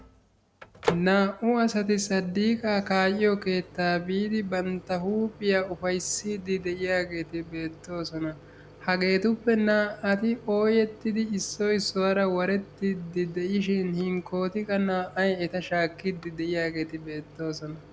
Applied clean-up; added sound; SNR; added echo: none; Microwave oven; 17 dB; none.